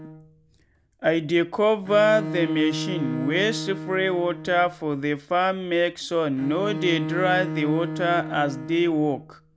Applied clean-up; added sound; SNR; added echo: none; Bowed string instrument; 9 dB; none.